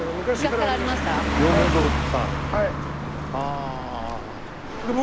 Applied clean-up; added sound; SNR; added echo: none; Car passing by; 0 dB; none.